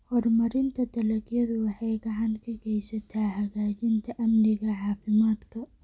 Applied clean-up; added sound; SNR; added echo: none; none; none; none.